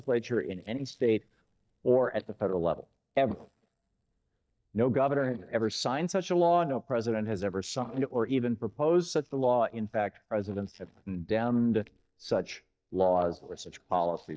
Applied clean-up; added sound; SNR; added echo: neural mask model DeepFilterNet 3.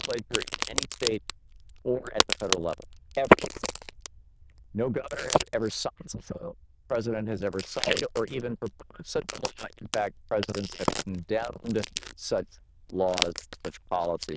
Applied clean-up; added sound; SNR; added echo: neural diffusion model UNIVERSE++.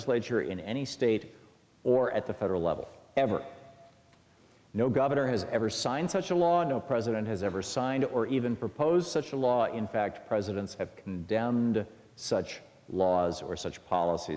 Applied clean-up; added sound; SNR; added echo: none; none; none; none.